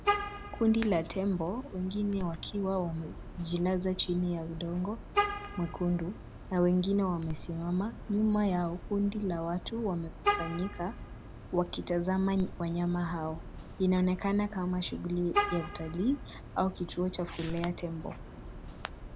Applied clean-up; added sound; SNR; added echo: none; Vehicle horn, car horn, honking; 7 dB; none.